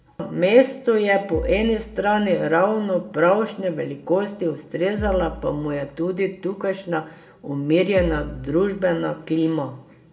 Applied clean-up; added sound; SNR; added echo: none; Bass drum; 13 dB; reverberation time 0.5 s.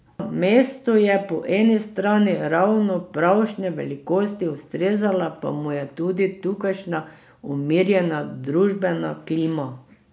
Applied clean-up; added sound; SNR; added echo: none; none; none; none.